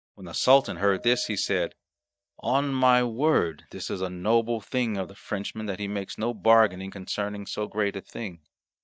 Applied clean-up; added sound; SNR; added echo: neural mask model DeepFilterNet 3.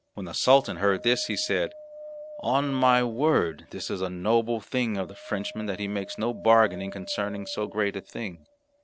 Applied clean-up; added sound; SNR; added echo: none; Wind; 18 dB; none.